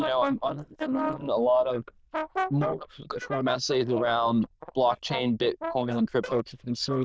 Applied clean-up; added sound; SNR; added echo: neural diffusion model UNIVERSE++.